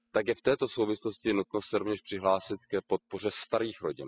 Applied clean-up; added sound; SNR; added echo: classical method spectral subtraction.